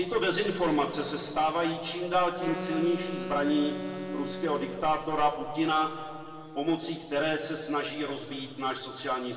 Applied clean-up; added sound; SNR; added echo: none; Wind instrument, woodwind instrument; 9 dB; reverberation time 2.3 s.